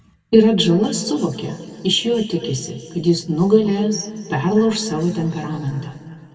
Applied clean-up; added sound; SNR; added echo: none; none; none; reverberation time 2.5 s.